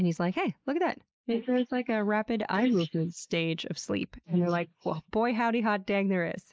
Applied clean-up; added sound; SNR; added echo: neural mask model Resemble Enhance denoiser.